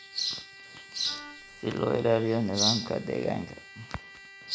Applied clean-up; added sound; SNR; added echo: none; Wind instrument, woodwind instrument + Trumpet; 18 dB; none.